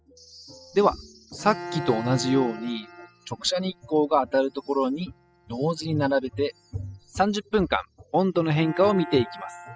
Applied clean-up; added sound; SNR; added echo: classical method spectral subtraction.